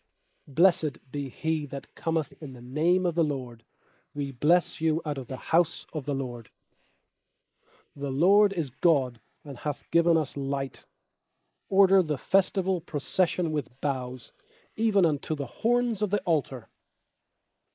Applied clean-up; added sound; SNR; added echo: neural mask model Resemble Enhance denoiser.